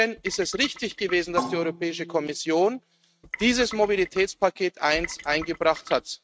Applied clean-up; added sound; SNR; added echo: neural mask model RNNoise.